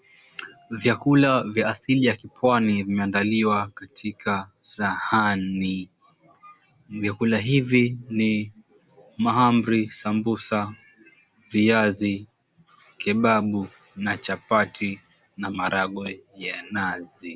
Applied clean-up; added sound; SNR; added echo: none; none; none; none.